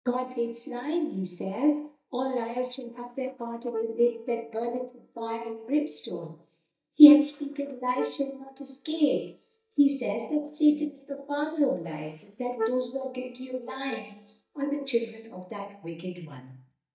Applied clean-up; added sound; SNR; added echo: neural mask model DeepFilterNet 3.